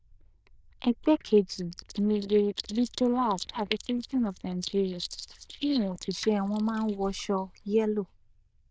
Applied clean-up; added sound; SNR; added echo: neural diffusion model UNIVERSE++.